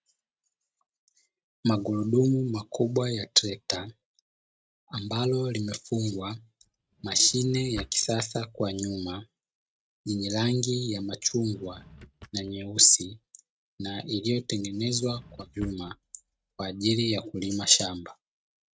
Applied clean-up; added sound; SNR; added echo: neural mask model RNNoise.